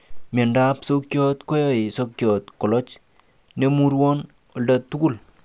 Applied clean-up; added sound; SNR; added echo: none; none; none; none.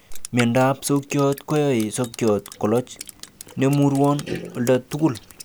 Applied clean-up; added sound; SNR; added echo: none; Drip; 16 dB; none.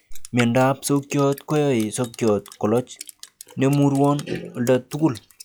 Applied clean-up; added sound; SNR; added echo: classical method log-MMSE.